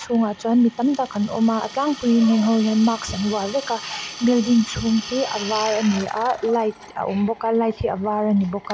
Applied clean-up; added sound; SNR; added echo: none; Drill; 15 dB; none.